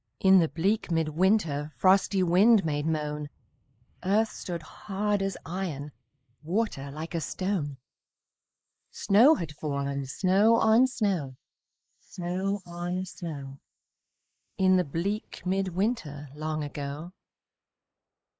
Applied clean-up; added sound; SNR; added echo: neural mask model Resemble Enhance denoiser.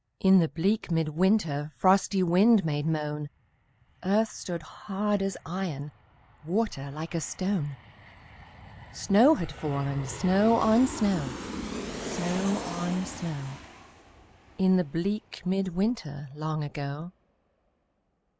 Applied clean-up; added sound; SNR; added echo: none; Aircraft; 14 dB; none.